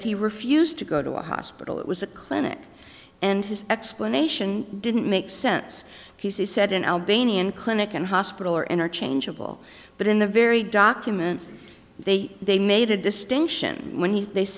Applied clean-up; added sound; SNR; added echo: none; none; none; none.